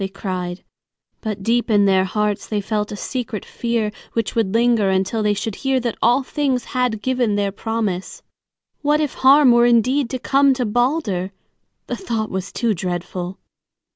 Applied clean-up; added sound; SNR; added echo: none; none; none; none.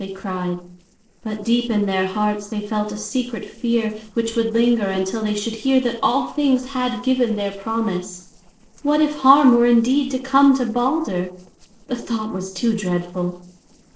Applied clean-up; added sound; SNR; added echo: neural separator model SepFormer DNS4.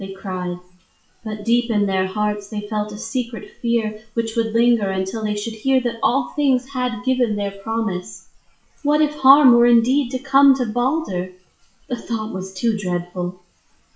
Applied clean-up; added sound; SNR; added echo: classical method WPE with log-MMSE.